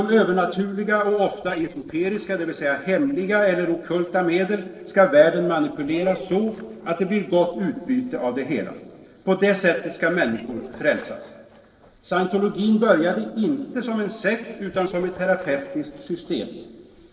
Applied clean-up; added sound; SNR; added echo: neural separator model SepFormer DNS4.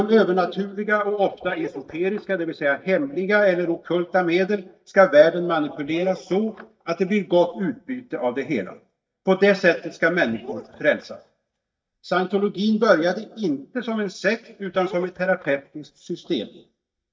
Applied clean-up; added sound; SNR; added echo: neural mask model DeepFilterNet 3.